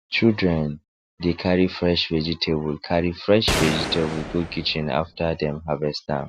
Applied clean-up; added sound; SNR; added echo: none; Gunshot, gunfire; 5 dB; none.